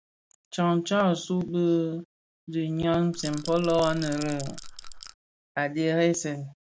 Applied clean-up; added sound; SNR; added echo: none; Rattle / Rattle (instrument); 11 dB; none.